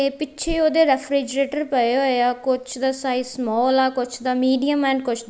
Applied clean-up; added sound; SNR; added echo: none; none; none; none.